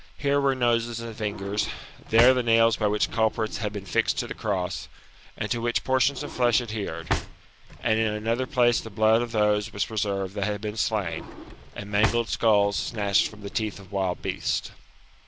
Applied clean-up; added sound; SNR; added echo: none; Drawer open or close; 12 dB; none.